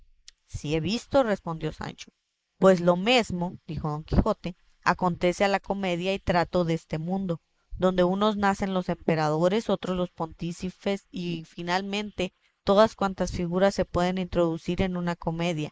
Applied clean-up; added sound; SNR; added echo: neural mask model Resemble Enhance denoiser.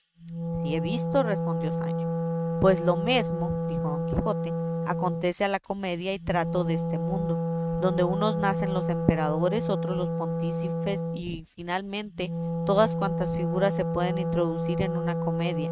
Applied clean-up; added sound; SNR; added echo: neural mask model RNNoise.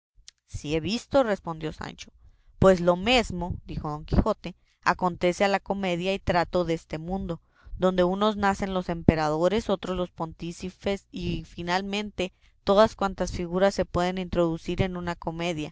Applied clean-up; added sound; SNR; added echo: none; none; none; none.